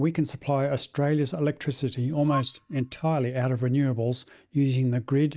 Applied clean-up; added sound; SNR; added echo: neural mask model DeepFilterNet 3.